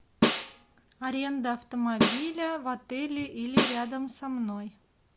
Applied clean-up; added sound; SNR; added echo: none; Snare drum; -1 dB; none.